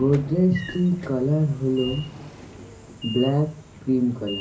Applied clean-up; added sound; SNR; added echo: none; Sliding door / Train; 15 dB; reverberation time 0.5 s.